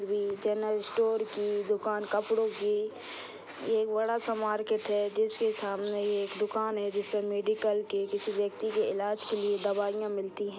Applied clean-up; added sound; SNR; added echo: none; none; none; none.